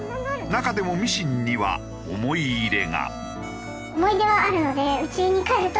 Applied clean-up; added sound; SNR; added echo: none; Wind instrument, woodwind instrument; 18 dB; none.